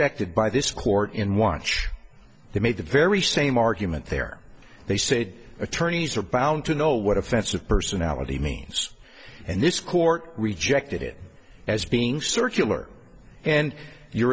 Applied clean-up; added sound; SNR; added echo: none; none; none; none.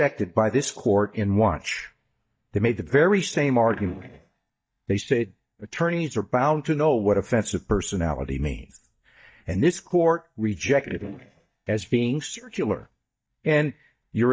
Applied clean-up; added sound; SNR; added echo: neural mask model DeepFilterNet 3.